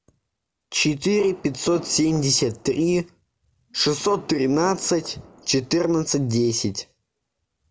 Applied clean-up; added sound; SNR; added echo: none; Fireworks; 19 dB; none.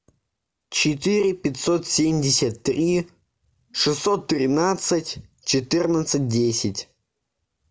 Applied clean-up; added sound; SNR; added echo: none; none; none; none.